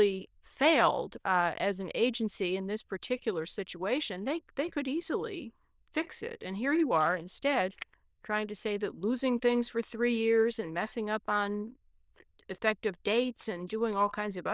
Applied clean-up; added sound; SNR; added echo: neural diffusion model UNIVERSE++.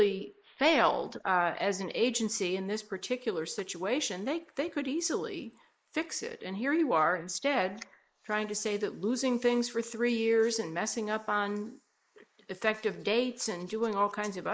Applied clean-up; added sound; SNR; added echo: neural mask model Resemble Enhance denoiser.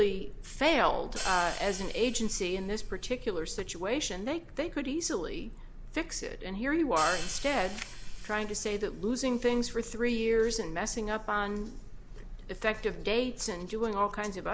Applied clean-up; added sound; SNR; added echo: none; Hi-hat; 14 dB; none.